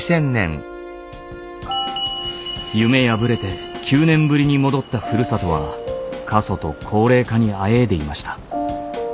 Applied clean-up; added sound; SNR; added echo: none; Drum / Drum kit; 19 dB; none.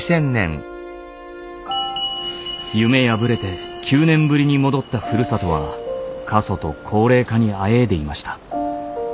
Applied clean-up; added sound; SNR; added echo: none; none; none; none.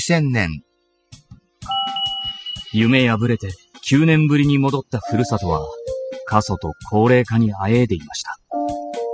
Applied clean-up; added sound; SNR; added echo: classical method spectral subtraction.